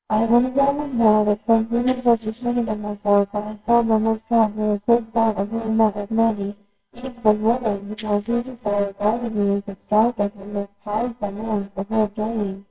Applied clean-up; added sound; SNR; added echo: neural separator model SepFormer WHAMR!.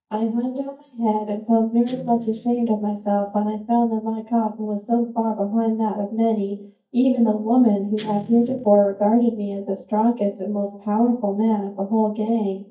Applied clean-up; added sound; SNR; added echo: neural mask model DeepFilterNet 3.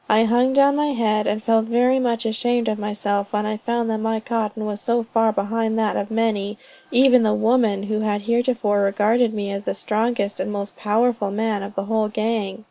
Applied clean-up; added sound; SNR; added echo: none; none; none; none.